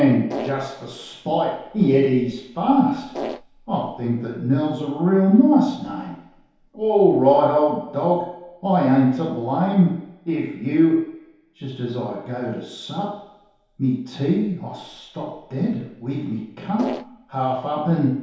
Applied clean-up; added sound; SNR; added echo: none; Fart; 8 dB; reverberation time 0.8 s.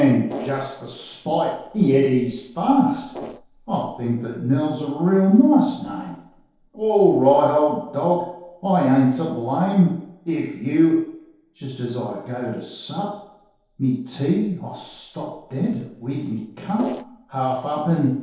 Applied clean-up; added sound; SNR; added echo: neural separator model SepFormer DNS4.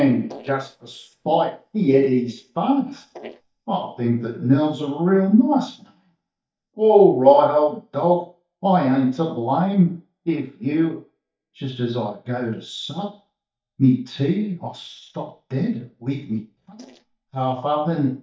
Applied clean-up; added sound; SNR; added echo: neural mask model DeepFilterNet 3.